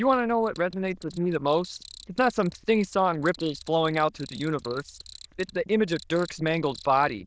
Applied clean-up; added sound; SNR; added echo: neural diffusion model UNIVERSE++.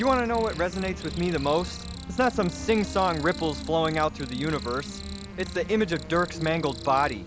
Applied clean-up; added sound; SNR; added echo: none; Wind instrument, woodwind instrument + Cricket; 16 dB; none.